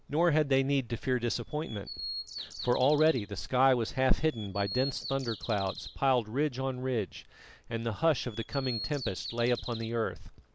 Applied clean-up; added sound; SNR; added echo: none; Bird vocalization, bird call, bird song; 13 dB; none.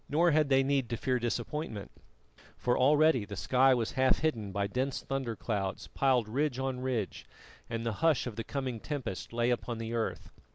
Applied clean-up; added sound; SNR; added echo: none; none; none; none.